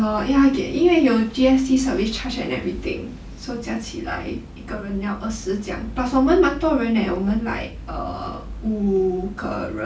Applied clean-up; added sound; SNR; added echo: none; none; none; none.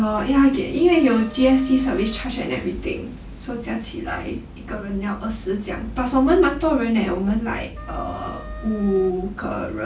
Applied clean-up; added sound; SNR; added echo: none; Wind instrument, woodwind instrument; 19 dB; none.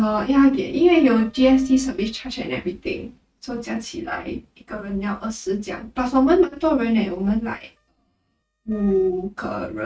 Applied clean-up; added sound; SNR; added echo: neural mask model RNNoise.